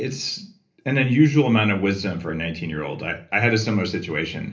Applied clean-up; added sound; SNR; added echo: none; none; none; reverberation time 0.3 s.